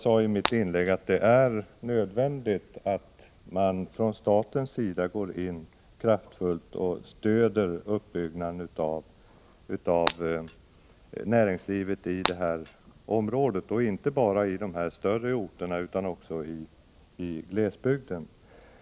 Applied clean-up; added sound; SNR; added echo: none; Shatter; 9 dB; none.